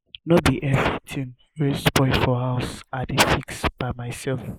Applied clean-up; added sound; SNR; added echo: neural mask model Resemble Enhance denoiser.